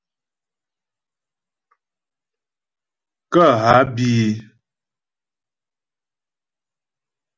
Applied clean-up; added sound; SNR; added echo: none; none; none; none.